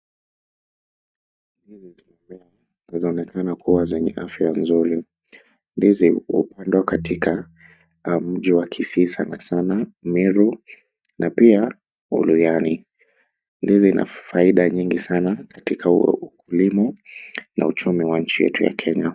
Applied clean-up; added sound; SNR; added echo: neural mask model DeepFilterNet 3.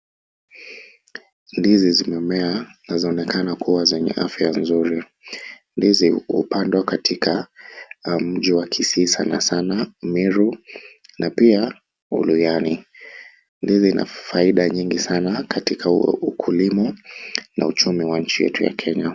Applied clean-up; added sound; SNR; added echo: none; none; none; none.